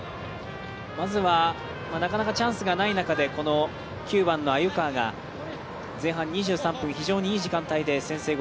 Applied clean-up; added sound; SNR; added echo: none; Trumpet; 17 dB; none.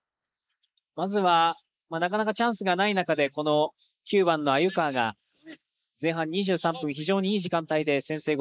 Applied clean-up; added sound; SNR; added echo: neural mask model Resemble Enhance denoiser.